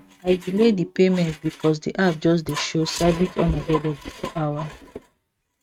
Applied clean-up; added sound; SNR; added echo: neural mask model RNNoise.